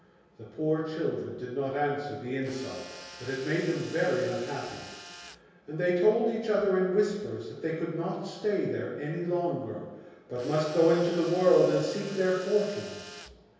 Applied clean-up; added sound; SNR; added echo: none; Tools; 17 dB; reverberation time 1.2 s.